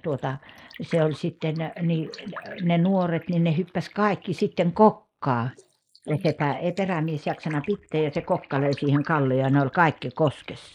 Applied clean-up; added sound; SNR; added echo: neural mask model Resemble Enhance denoiser.